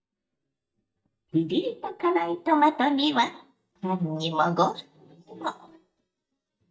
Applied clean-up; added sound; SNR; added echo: neural mask model DeepFilterNet 3.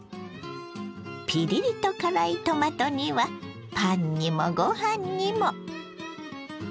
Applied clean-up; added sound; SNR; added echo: none; none; none; none.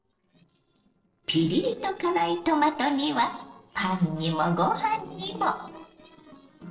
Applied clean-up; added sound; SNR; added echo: neural separator model SepFormer DNS4.